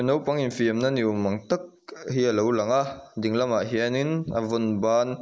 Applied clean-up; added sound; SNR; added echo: neural mask model Resemble Enhance denoiser.